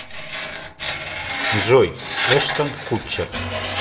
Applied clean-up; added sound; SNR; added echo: none; Screech; 1 dB; reverberation time 0.8 s.